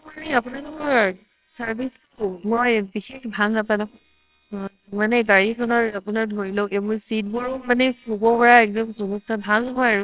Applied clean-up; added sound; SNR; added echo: neural separator model SepFormer WHAMR!.